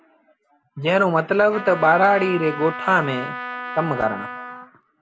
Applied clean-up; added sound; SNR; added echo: none; Trumpet; 11 dB; none.